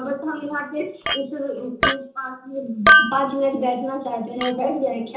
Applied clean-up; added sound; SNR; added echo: none; Chink, clink; -2 dB; reverberation time 0.6 s.